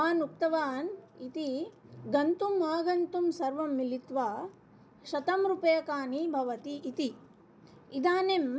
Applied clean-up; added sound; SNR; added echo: none; none; none; none.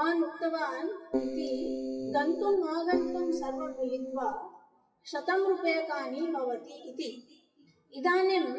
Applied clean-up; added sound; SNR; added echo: classical method WPE with log-MMSE.